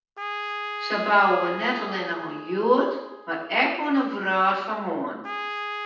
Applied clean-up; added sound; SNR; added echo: none; Trumpet; 10 dB; reverberation time 0.9 s.